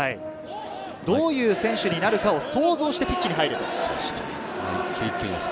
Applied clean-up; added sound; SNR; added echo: none; none; none; none.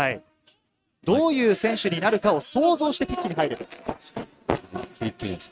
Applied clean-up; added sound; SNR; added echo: neural mask model RNNoise.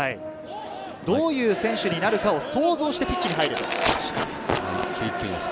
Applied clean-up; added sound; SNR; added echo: none; Tearing; 6 dB; none.